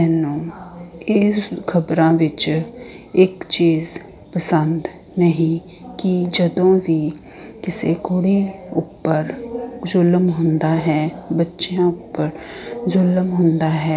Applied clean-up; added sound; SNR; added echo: none; none; none; none.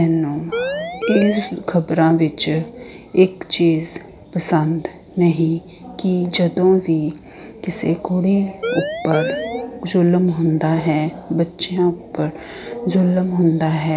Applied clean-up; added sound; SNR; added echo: none; Siren; 5 dB; none.